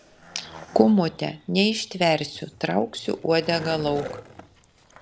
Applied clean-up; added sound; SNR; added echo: none; Skateboard; 17 dB; none.